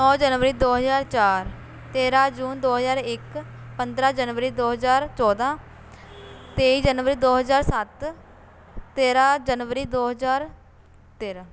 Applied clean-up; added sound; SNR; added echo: none; none; none; none.